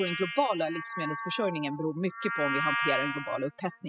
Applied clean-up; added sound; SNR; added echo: classical method spectral subtraction.